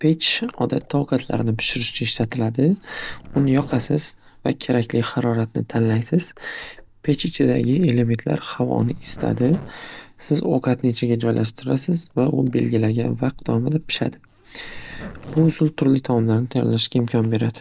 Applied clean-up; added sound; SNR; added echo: none; Zipper (clothing); 19 dB; none.